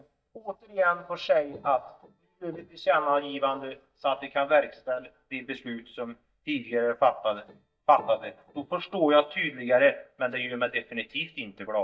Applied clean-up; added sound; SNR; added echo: neural mask model DeepFilterNet 3.